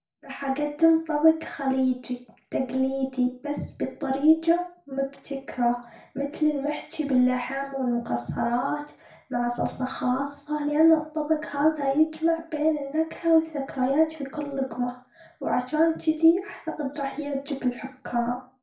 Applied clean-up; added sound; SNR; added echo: none; none; none; reverberation time 0.4 s.